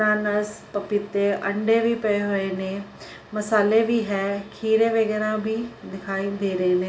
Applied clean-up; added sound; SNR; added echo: none; none; none; reverberation time 0.4 s.